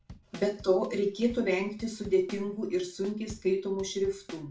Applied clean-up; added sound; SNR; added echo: none; Drum kit; 20 dB; reverberation time 0.3 s.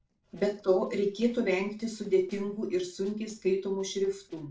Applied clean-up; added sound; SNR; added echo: neural separator model SepFormer DNS4.